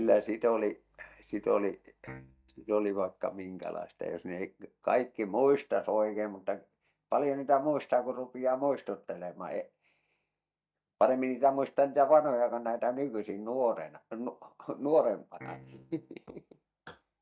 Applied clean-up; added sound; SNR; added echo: neural mask model DeepFilterNet 3.